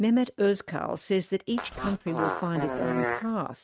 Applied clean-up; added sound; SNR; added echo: neural mask model RNNoise.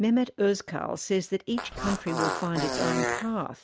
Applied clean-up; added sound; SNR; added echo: none; Fart; 3 dB; none.